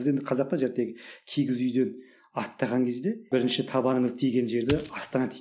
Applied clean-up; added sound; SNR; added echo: none; Coin (dropping); 8 dB; none.